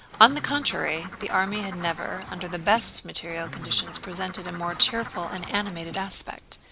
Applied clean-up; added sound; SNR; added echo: none; Bird; 12 dB; none.